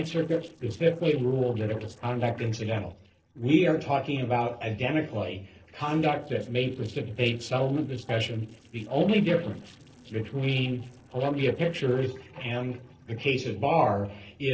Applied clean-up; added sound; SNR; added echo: neural separator model SepFormer DNS4.